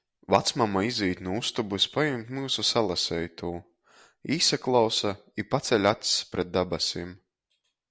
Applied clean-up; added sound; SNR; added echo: none; none; none; none.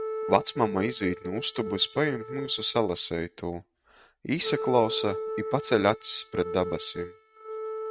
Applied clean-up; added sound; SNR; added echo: neural mask model RNNoise.